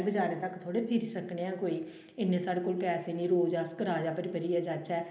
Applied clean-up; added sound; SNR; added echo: none; none; none; reverberation time 0.8 s.